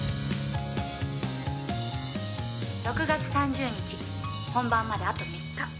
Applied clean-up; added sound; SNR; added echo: none; Bowed string instrument; 17 dB; none.